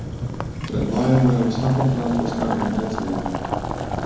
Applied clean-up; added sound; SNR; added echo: none; Boiling; 5 dB; reverberation time 0.8 s.